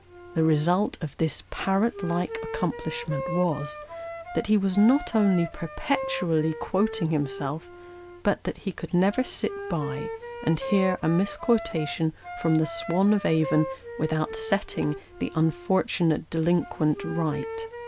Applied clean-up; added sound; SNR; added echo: none; Wind instrument, woodwind instrument; 11 dB; none.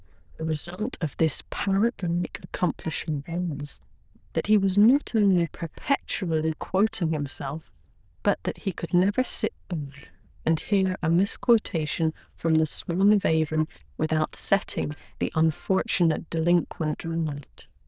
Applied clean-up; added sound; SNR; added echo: neural diffusion model UNIVERSE++.